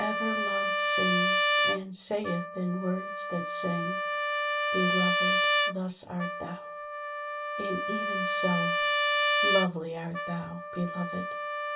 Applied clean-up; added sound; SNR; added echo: none; Trumpet; -3 dB; reverberation time 0.2 s.